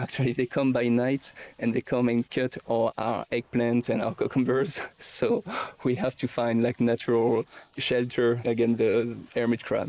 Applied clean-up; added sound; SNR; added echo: neural mask model Resemble Enhance denoiser.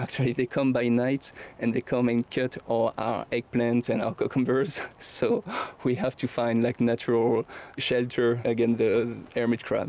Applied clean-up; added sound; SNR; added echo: none; none; none; none.